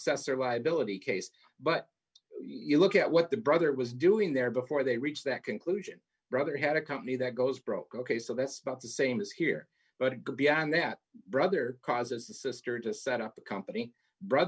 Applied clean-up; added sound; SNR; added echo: none; none; none; none.